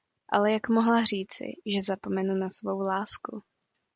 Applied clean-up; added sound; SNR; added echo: none; none; none; none.